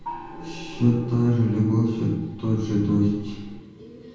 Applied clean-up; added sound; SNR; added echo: none; Gong; 17 dB; reverberation time 1.1 s.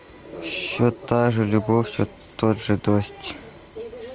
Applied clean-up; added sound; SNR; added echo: none; none; none; none.